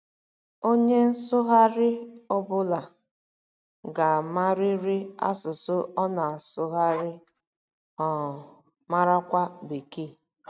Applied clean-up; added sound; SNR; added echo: neural mask model RNNoise.